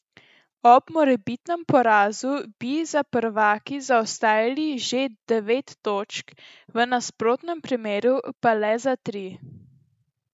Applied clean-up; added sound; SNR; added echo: none; none; none; none.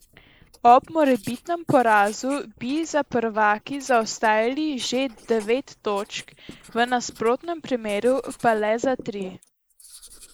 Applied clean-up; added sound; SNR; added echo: neural mask model Resemble Enhance denoiser.